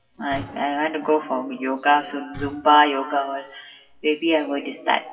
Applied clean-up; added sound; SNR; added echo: classical method WPE with log-MMSE.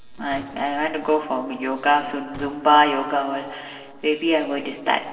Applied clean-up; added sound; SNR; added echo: neural separator model SepFormer DNS4.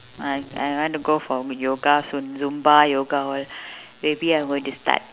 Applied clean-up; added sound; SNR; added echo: none; none; none; none.